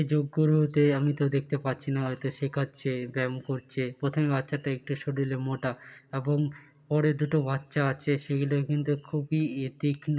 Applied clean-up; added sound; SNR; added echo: none; none; none; reverberation time 0.3 s.